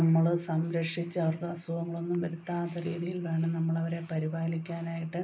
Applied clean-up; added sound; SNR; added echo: none; none; none; none.